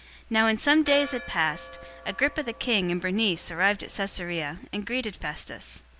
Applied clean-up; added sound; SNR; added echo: none; Church bell; 16 dB; none.